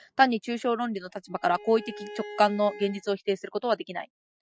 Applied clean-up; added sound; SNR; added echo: classical method Wiener filter.